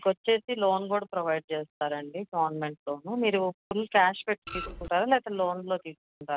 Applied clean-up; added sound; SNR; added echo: none; Printer; 8 dB; none.